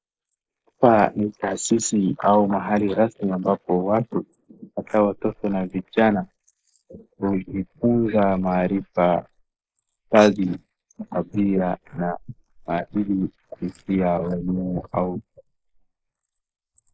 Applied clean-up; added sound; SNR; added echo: neural mask model Resemble Enhance denoiser.